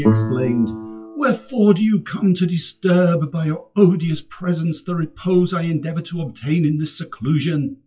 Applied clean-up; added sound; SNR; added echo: classical method WPE with log-MMSE.